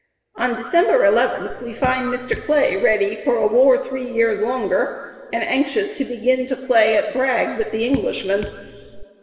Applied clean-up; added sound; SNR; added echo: none; Raindrop / Drip; 15 dB; reverberation time 2.7 s.